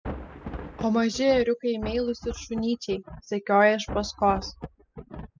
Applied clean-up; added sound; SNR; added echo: classical method spectral subtraction.